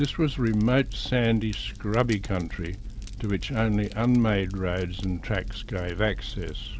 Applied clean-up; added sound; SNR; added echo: none; Fire; 9 dB; none.